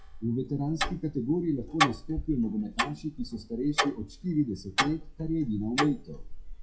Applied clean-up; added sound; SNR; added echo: classical method WPE with log-MMSE.